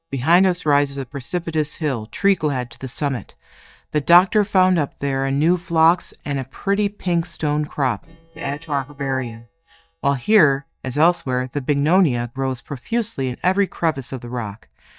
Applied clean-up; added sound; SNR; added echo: neural mask model DeepFilterNet 3.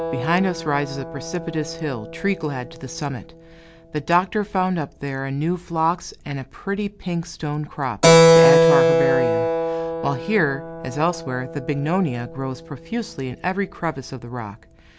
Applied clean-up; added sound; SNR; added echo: none; Keyboard (musical); -2 dB; none.